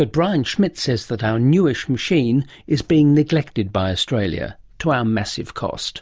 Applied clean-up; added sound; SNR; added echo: none; none; none; none.